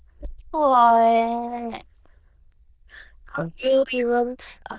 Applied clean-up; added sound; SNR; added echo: neural diffusion model UNIVERSE++.